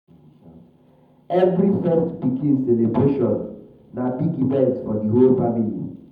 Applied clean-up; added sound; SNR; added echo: none; none; none; reverberation time 0.8 s.